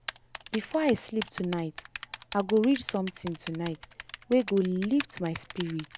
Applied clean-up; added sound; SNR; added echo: none; Typing; 14 dB; none.